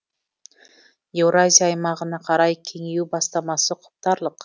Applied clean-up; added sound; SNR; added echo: none; none; none; none.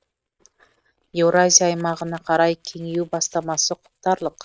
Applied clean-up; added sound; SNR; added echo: neural mask model RNNoise.